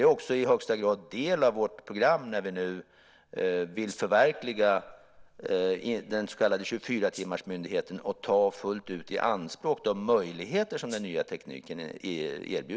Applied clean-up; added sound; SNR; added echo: none; Rattle (instrument); 19 dB; none.